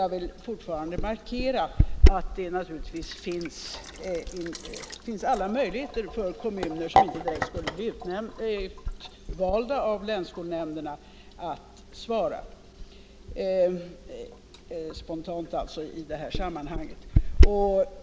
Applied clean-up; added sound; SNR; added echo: none; Sink (filling or washing); -3 dB; none.